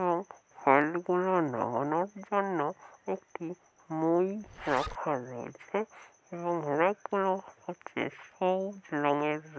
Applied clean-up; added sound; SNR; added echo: none; Zipper (clothing); 16 dB; none.